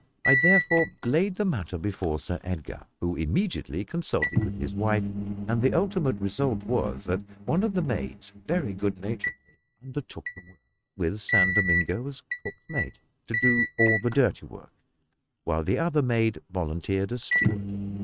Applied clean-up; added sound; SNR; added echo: neural mask model RNNoise.